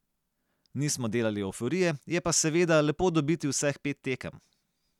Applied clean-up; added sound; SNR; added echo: none; none; none; none.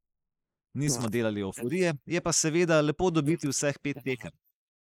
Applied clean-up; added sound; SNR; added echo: neural mask model Resemble Enhance denoiser.